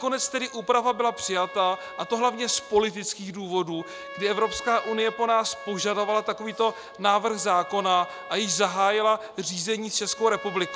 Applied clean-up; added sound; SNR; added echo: none; Trumpet; 16 dB; none.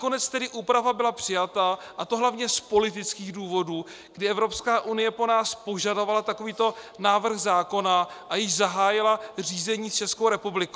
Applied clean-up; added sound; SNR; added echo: none; none; none; none.